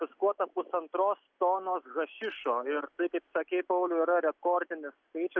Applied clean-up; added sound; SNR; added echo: none; none; none; none.